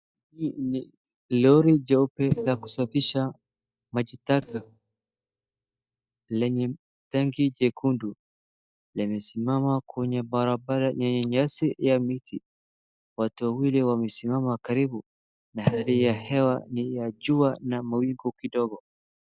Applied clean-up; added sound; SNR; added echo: neural mask model DeepFilterNet 3.